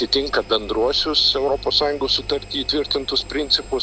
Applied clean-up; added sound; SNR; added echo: none; Engine; 16 dB; none.